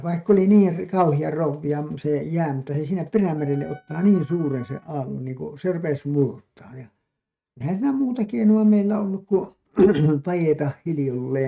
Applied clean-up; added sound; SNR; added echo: neural mask model RNNoise.